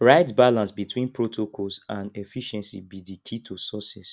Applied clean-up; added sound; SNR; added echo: none; none; none; none.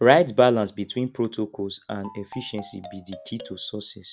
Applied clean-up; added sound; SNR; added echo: none; Marimba, xylophone; 20 dB; none.